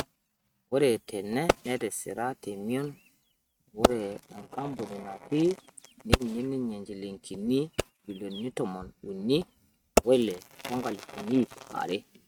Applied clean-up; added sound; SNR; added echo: neural mask model RNNoise.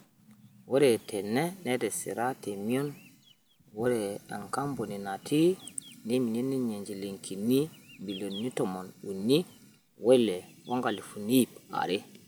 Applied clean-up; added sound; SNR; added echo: none; none; none; none.